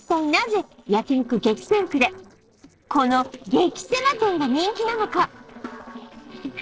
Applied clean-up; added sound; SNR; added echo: neural separator model SepFormer DNS4.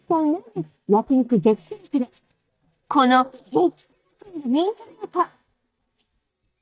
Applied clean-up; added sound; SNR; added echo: neural mask model DeepFilterNet 3.